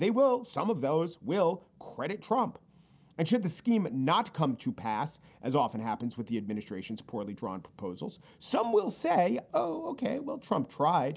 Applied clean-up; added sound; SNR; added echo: none; none; none; none.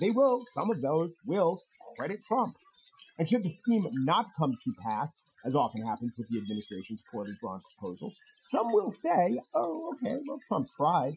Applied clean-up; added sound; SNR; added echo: classical method Wiener filter.